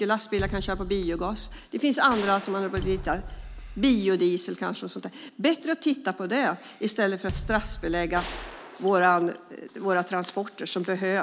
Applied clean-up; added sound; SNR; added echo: none; Gunshot, gunfire + Bass drum; 11 dB; none.